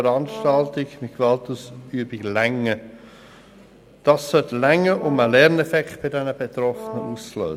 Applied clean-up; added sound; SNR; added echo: none; Brass instrument; 14 dB; none.